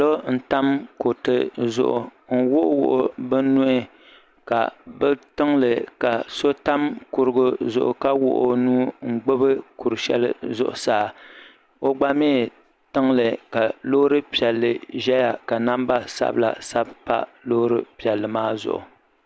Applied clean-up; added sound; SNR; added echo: none; none; none; none.